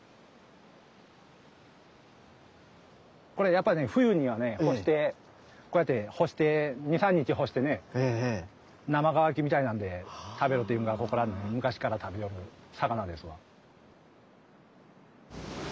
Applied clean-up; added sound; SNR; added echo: none; none; none; none.